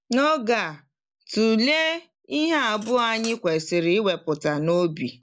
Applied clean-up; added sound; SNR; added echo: none; Cutlery, silverware; 19 dB; none.